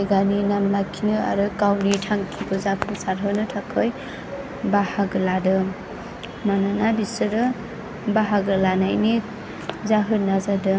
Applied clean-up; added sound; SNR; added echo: none; none; none; none.